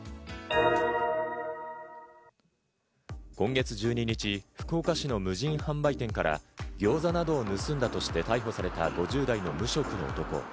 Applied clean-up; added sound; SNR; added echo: none; none; none; none.